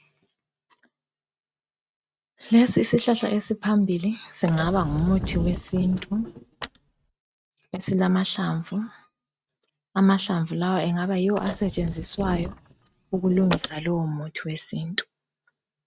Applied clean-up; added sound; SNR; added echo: neural mask model RNNoise.